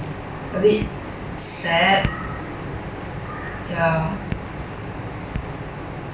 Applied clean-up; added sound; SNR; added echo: none; none; none; none.